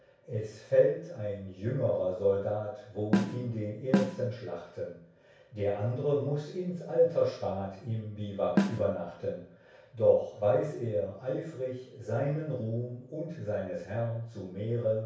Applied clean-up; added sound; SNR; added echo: none; Snare drum; -2 dB; reverberation time 0.6 s.